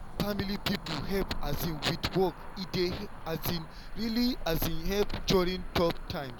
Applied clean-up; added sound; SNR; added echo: none; Cricket / Motor vehicle (road); 5 dB; none.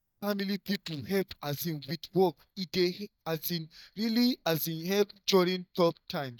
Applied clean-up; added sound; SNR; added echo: neural mask model DeepFilterNet 3.